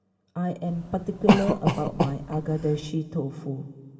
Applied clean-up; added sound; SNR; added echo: none; Cough; -3 dB; reverberation time 1.8 s.